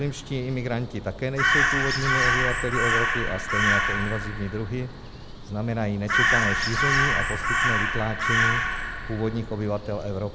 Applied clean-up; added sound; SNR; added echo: none; Crow; -3 dB; none.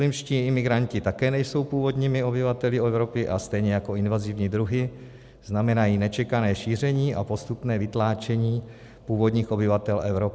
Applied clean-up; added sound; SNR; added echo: none; none; none; none.